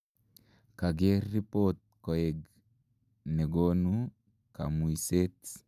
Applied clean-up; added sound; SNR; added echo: none; none; none; none.